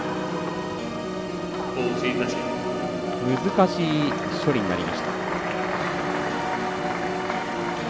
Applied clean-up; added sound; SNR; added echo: none; Organ; 1 dB; none.